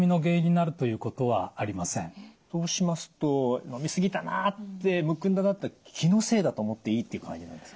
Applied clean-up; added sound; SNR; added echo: none; none; none; none.